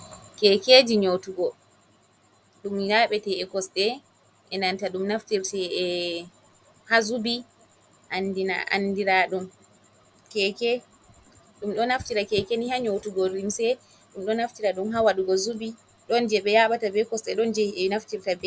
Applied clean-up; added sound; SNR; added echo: none; none; none; none.